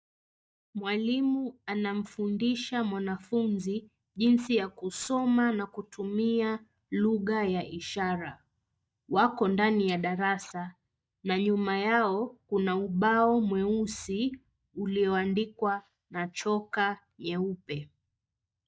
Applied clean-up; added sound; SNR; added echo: neural mask model DeepFilterNet 3.